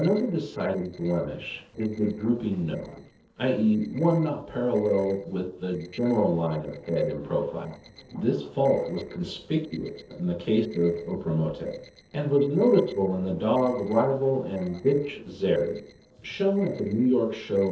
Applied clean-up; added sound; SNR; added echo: neural separator model SepFormer DNS4.